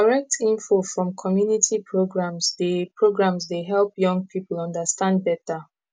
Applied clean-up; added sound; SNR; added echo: none; none; none; none.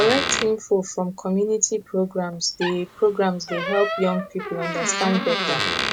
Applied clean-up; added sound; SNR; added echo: none; Door; 5 dB; none.